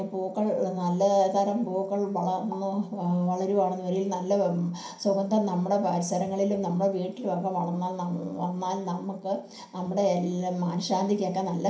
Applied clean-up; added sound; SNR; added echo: none; none; none; reverberation time 0.5 s.